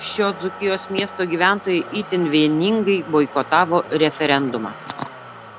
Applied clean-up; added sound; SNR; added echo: none; Motor vehicle (road); 16 dB; none.